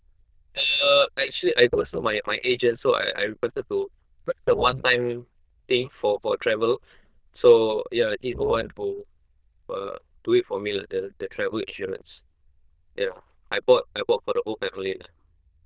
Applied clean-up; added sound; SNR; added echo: neural diffusion model UNIVERSE++.